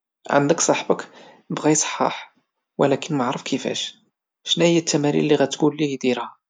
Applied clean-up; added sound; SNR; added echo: none; none; none; none.